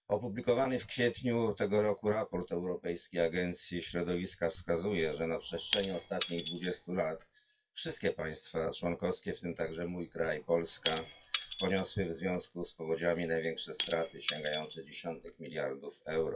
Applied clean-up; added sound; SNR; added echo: classical method WPE with log-MMSE.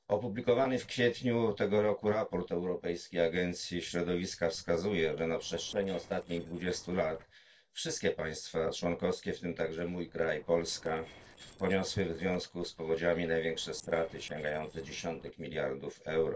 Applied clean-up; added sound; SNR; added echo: neural separator model SepFormer DNS4.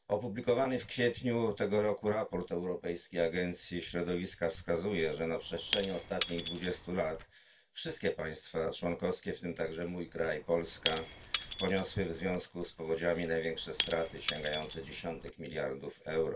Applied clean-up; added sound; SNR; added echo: none; Shatter / Crushing; 0 dB; reverberation time 0.2 s.